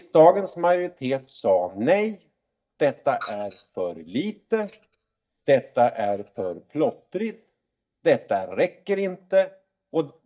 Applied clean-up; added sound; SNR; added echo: neural mask model DeepFilterNet 3.